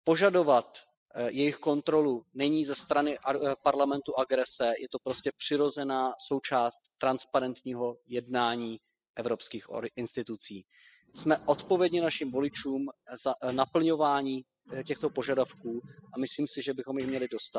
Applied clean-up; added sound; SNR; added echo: classical method spectral subtraction.